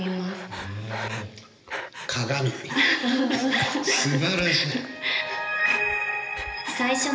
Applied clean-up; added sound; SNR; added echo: none; Breathing; 13 dB; reverberation time 1.4 s.